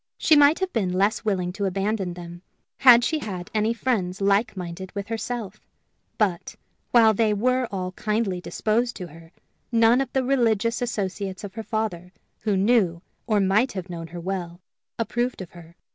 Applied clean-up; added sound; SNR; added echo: none; Snare drum; 16 dB; none.